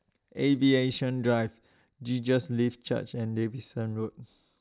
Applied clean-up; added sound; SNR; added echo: none; none; none; none.